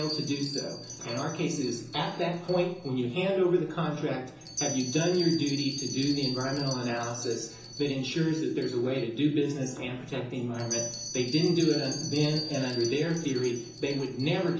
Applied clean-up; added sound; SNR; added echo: none; Bell; 11 dB; reverberation time 0.7 s.